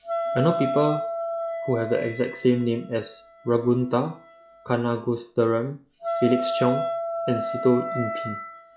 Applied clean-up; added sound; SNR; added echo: classical method log-MMSE.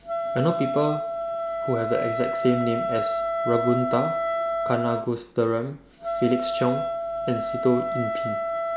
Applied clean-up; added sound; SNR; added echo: none; Wind instrument, woodwind instrument; 1 dB; none.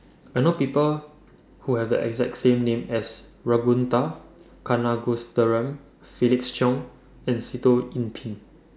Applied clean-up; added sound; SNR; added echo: none; none; none; none.